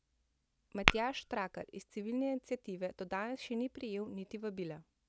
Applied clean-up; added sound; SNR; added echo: none; Tap / Glass; -4 dB; none.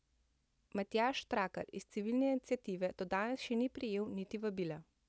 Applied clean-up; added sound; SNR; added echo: none; none; none; none.